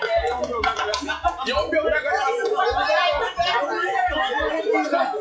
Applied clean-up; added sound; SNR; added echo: classical method WPE with log-MMSE.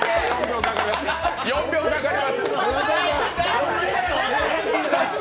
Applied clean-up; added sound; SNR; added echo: none; none; none; none.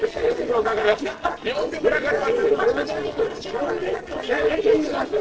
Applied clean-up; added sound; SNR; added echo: neural separator model SepFormer DNS4.